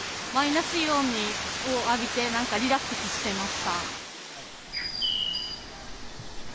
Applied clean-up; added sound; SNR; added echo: none; Bird; 3 dB; none.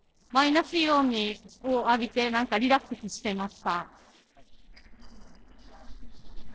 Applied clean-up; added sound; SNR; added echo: neural separator model SepFormer DNS4.